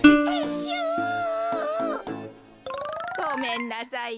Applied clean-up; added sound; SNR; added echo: none; Plucked string instrument; -4 dB; none.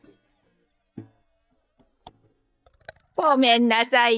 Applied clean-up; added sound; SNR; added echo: neural mask model DeepFilterNet 3.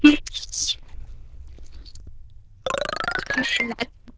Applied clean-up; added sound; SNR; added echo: neural diffusion model UNIVERSE++.